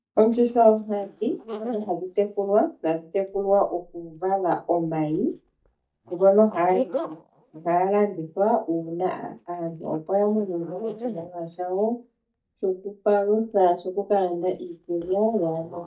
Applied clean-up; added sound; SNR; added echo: neural mask model DeepFilterNet 3.